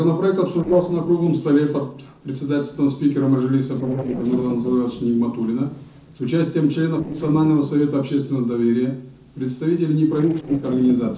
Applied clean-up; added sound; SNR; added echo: neural separator model SepFormer DNS4.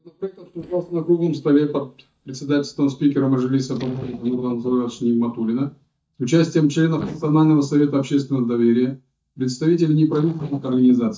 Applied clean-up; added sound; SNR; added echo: neural mask model DeepFilterNet 3.